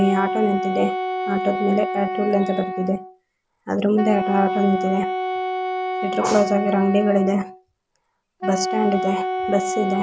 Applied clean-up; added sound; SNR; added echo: none; Wind instrument, woodwind instrument; 3 dB; none.